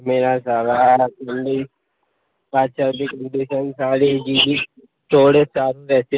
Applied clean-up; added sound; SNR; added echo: none; none; none; none.